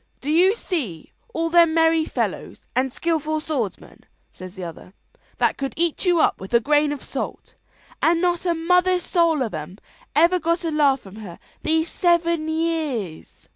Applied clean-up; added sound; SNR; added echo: none; none; none; none.